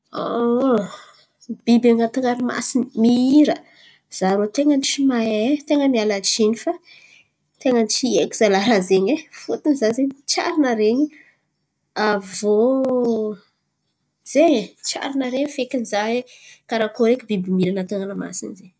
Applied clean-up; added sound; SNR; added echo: none; none; none; none.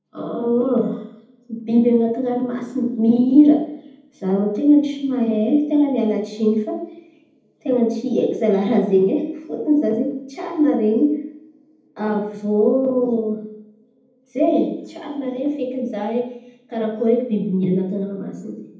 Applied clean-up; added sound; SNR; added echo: none; none; none; reverberation time 0.8 s.